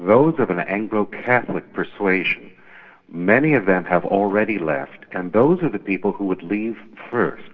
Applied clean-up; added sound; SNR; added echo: none; none; none; reverberation time 0.3 s.